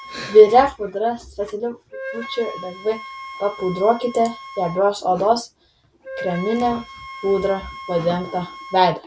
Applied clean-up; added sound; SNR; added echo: none; Wind instrument, woodwind instrument; 15 dB; none.